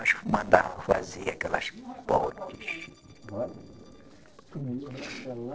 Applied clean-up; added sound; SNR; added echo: neural separator model SepFormer DNS4.